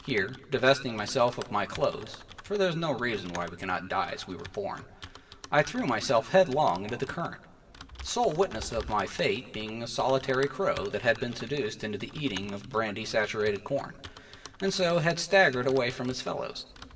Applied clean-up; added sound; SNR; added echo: none; Typing; 18 dB; reverberation time 1.8 s.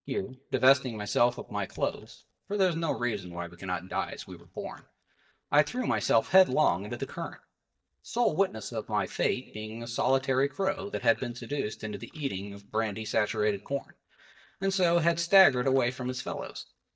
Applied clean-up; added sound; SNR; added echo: neural mask model DeepFilterNet 3.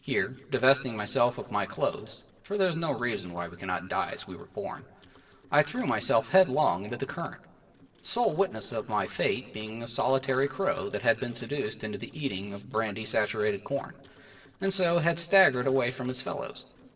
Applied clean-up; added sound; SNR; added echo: neural separator model SepFormer DNS4.